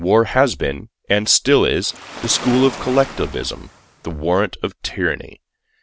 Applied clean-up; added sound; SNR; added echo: none; Waves, surf; 14 dB; none.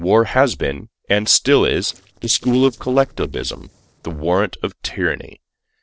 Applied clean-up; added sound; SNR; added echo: neural separator model SepFormer DNS4.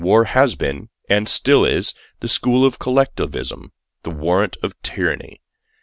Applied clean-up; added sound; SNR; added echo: none; none; none; none.